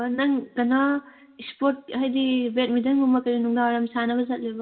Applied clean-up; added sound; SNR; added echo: none; none; none; reverberation time 0.4 s.